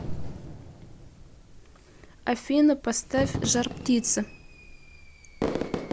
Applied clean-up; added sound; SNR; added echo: none; Fireworks; 7 dB; none.